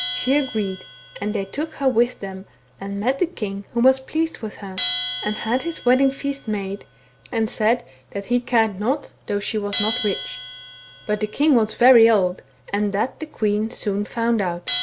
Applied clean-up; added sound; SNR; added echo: none; Bell; 13 dB; none.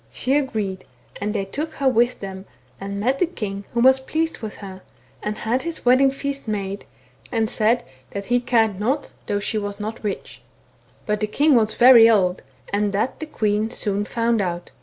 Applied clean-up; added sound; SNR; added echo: none; none; none; none.